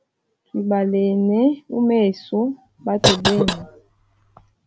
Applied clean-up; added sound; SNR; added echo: none; Cough; 2 dB; none.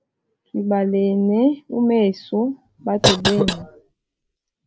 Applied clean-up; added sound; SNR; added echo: neural mask model Resemble Enhance denoiser.